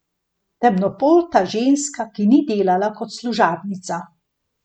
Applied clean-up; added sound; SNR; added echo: none; none; none; none.